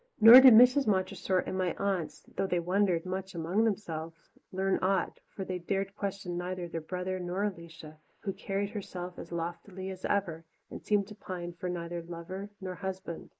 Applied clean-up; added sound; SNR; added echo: neural mask model Resemble Enhance denoiser.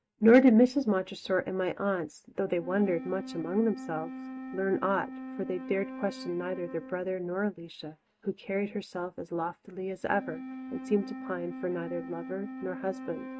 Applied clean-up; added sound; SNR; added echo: neural mask model RNNoise.